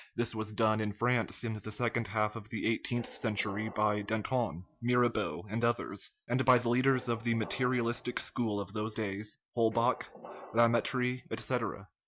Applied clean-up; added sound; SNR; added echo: none; Squeak; 5 dB; none.